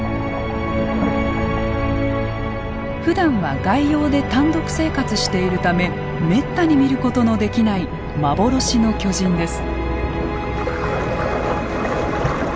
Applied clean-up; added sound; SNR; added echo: none; none; none; none.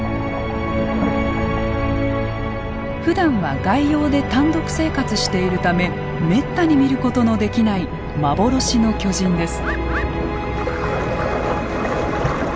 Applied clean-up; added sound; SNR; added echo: none; Bird; 10 dB; none.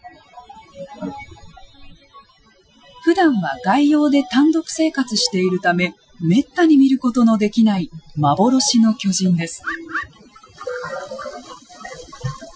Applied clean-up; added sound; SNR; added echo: classical method Wiener filter.